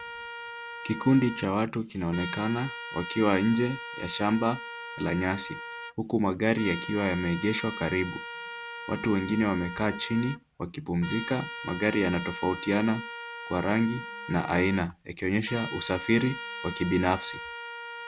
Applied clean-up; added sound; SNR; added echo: none; Trumpet; 11 dB; none.